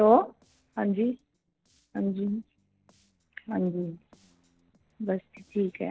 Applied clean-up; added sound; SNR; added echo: neural separator model SepFormer DNS4.